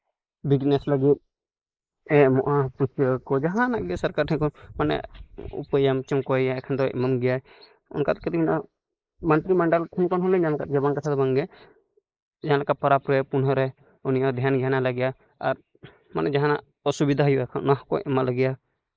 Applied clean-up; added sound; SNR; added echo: neural mask model Resemble Enhance denoiser.